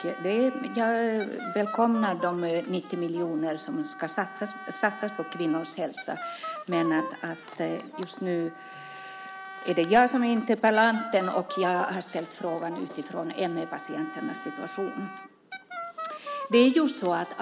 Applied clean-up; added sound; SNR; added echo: none; Wind instrument, woodwind instrument; 12 dB; none.